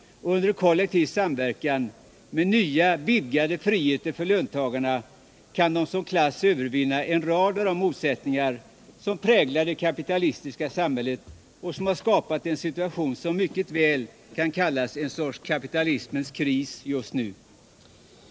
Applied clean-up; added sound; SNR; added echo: none; none; none; none.